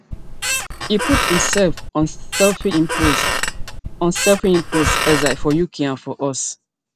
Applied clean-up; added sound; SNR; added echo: none; Squeak; 2 dB; none.